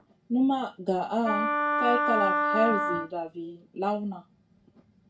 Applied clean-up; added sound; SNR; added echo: none; Wind instrument, woodwind instrument; -3 dB; reverberation time 0.2 s.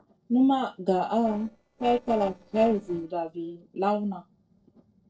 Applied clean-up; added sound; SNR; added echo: neural separator model SepFormer DNS4.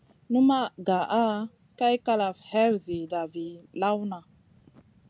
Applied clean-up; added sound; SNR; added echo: none; none; none; none.